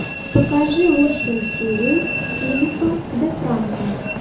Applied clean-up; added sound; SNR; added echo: none; Train; 6 dB; reverberation time 0.7 s.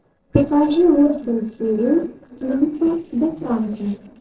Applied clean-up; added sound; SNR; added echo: neural separator model SepFormer DNS4.